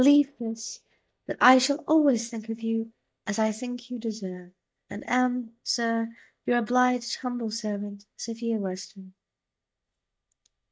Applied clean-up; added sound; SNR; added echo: neural mask model DeepFilterNet 3.